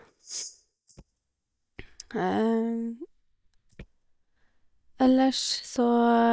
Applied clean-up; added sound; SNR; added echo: neural mask model DeepFilterNet 3.